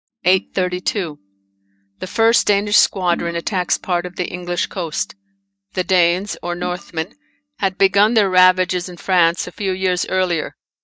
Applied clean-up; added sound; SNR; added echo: neural mask model DeepFilterNet 3.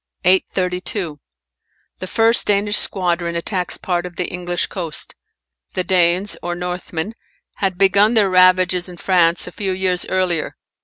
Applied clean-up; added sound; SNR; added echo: none; none; none; none.